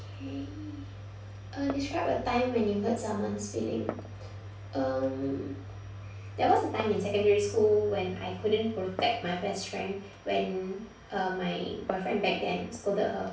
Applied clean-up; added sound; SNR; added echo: none; Glass; 18 dB; reverberation time 0.4 s.